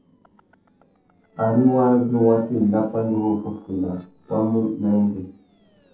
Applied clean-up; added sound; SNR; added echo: neural separator model SepFormer DNS4.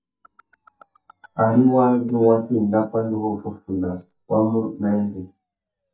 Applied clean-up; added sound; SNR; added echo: neural mask model DeepFilterNet 3.